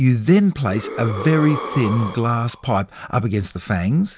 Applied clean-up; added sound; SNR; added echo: none; Breathing; 12 dB; none.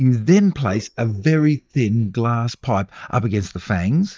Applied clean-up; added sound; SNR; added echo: neural mask model DeepFilterNet 3.